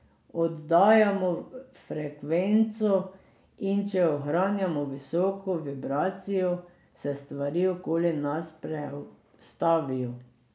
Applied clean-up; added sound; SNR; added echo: none; none; none; none.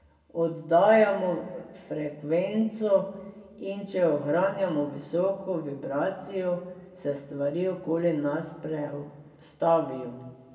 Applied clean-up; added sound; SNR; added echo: none; none; none; reverberation time 1.4 s.